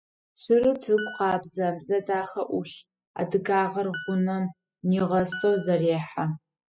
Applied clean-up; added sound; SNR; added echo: classical method spectral subtraction.